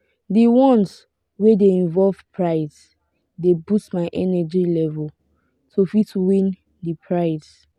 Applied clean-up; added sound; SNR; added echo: none; none; none; none.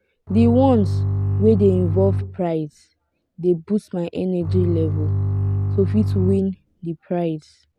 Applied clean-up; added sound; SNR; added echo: none; Bowed string instrument; 0 dB; none.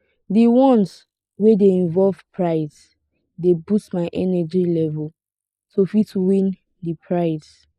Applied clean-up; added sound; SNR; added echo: neural mask model Resemble Enhance denoiser.